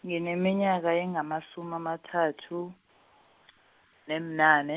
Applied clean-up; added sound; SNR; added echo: none; none; none; none.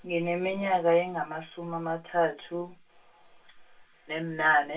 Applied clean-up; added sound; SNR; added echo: none; none; none; reverberation time 0.2 s.